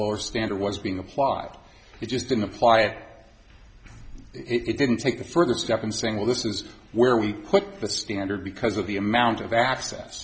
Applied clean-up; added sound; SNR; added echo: none; none; none; none.